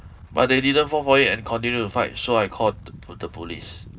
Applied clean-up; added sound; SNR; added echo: none; Wind; 19 dB; reverberation time 0.2 s.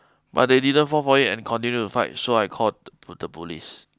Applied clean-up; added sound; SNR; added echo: none; none; none; none.